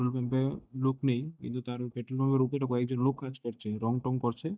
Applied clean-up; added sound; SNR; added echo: neural mask model DeepFilterNet 3.